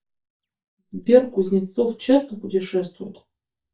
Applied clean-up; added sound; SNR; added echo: neural mask model DeepFilterNet 3.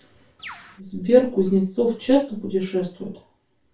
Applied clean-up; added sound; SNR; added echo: none; Bird; 17 dB; reverberation time 0.2 s.